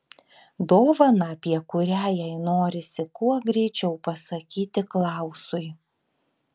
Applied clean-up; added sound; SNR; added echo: none; none; none; none.